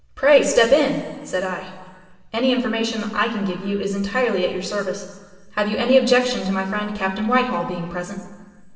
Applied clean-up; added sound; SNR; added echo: none; none; none; reverberation time 1.4 s.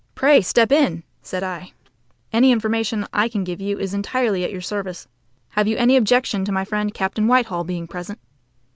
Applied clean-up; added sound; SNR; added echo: none; none; none; none.